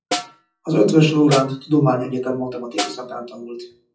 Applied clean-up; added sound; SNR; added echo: classical method WPE with log-MMSE.